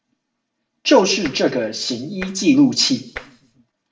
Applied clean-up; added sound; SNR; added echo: none; Tap; 17 dB; reverberation time 0.5 s.